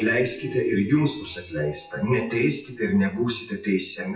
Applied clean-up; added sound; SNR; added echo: classical method WPE with log-MMSE.